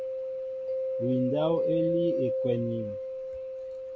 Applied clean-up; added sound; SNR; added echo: none; Mallet percussion; -1 dB; none.